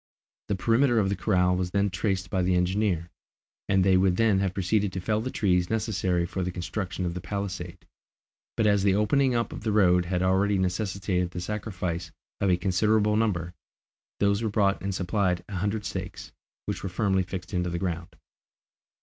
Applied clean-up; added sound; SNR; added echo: none; none; none; none.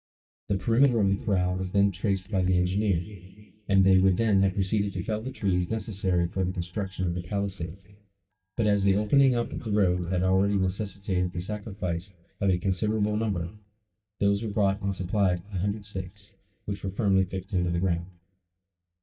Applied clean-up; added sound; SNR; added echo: neural mask model DeepFilterNet 3.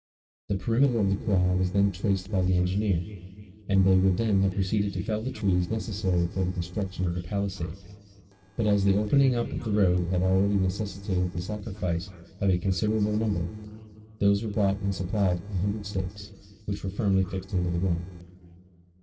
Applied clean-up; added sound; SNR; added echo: neural separator model SepFormer DNS4.